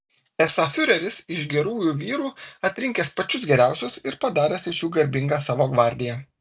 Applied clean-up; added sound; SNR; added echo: none; none; none; none.